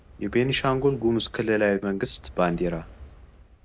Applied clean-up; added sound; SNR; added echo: none; Fire; 19 dB; none.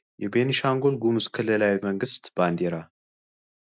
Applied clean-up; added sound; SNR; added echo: none; none; none; none.